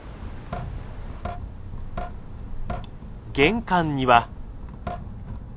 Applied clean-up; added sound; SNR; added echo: none; Drip / Sink (filling or washing); 6 dB; none.